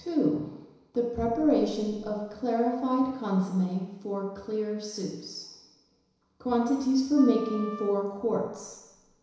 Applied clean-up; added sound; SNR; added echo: none; Wind instrument, woodwind instrument; 15 dB; reverberation time 1.0 s.